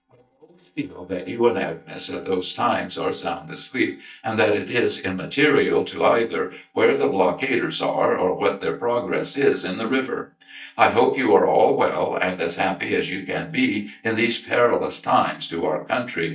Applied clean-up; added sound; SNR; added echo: neural mask model DeepFilterNet 3.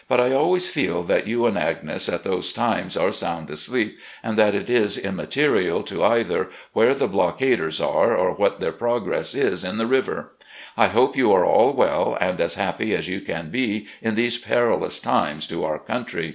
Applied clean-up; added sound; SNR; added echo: none; none; none; none.